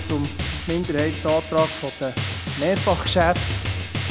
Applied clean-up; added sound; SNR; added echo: none; Drum; 3 dB; none.